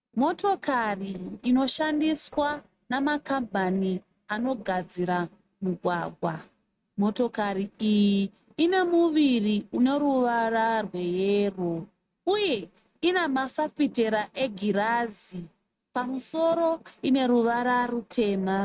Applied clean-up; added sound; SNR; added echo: neural mask model RNNoise.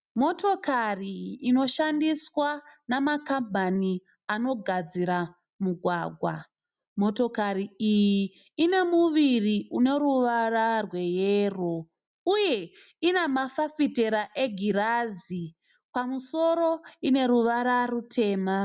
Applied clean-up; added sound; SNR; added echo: none; none; none; none.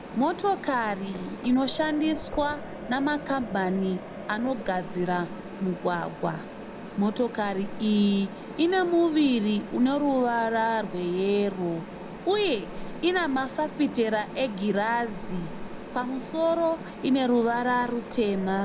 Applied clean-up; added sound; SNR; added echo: none; Mechanisms; 11 dB; none.